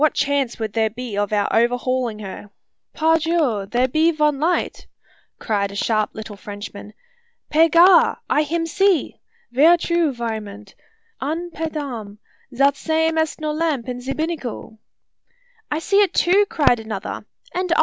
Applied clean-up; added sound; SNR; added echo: none; none; none; none.